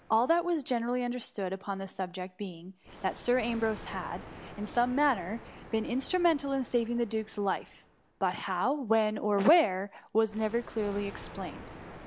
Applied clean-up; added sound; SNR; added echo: none; Thunder; 19 dB; none.